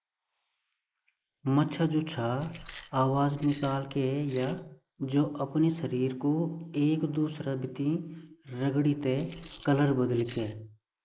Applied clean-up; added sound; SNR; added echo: neural mask model Resemble Enhance denoiser.